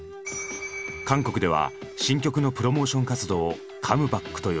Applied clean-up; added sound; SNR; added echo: none; Wind instrument, woodwind instrument; 15 dB; none.